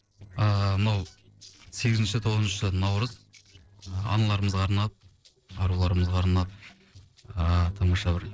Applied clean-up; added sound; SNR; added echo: neural separator model SepFormer DNS4.